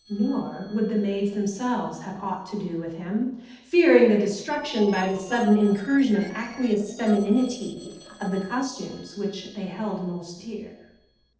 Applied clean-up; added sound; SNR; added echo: neural separator model SepFormer DNS4.